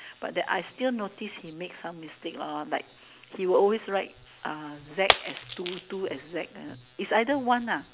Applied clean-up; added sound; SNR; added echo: none; Shatter; 4 dB; none.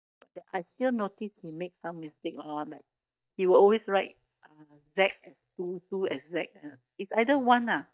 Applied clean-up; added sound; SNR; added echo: neural mask model DeepFilterNet 3.